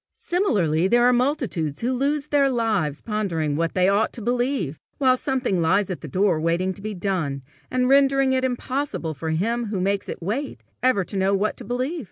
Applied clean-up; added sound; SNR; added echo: none; none; none; none.